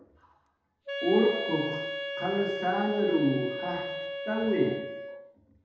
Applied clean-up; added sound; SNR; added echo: none; Wind instrument, woodwind instrument; 6 dB; reverberation time 0.8 s.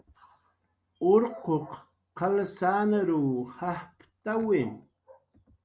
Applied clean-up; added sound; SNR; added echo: none; none; none; none.